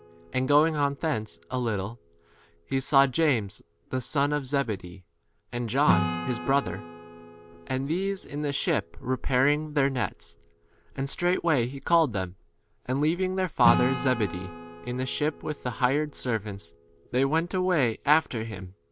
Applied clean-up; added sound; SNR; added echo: none; Acoustic guitar / Strum; 11 dB; none.